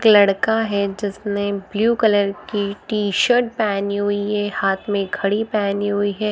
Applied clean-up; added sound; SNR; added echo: none; none; none; none.